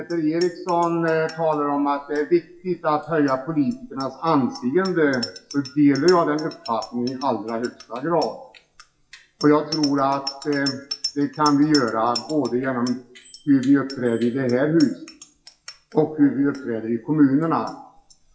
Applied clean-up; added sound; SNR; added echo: classical method WPE with log-MMSE.